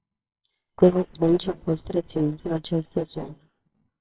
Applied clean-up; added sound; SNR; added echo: neural separator model SepFormer WHAMR!.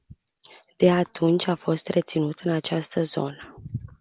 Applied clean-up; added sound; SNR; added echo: none; none; none; none.